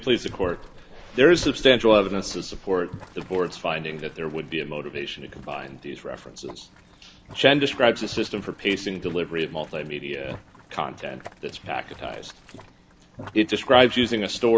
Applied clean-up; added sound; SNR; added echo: none; Boiling; 19 dB; none.